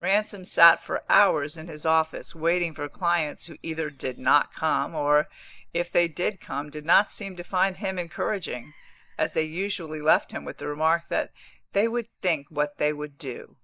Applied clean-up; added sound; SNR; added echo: neural mask model DeepFilterNet 3.